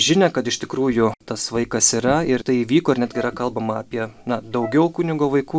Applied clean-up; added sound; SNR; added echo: none; Wind instrument, woodwind instrument; 17 dB; none.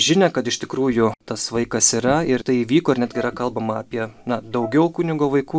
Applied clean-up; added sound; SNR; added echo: neural mask model DeepFilterNet 3.